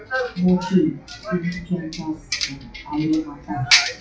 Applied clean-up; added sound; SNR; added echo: classical method WPE with log-MMSE.